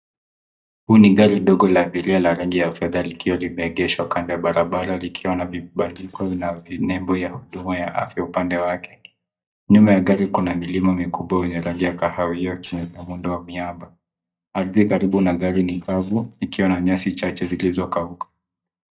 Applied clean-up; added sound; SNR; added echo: neural mask model DeepFilterNet 3.